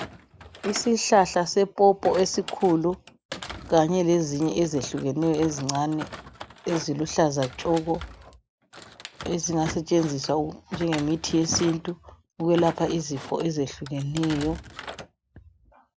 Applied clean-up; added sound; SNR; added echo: none; Thump, thud; 15 dB; none.